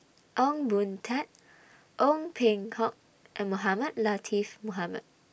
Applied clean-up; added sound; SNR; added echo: none; none; none; none.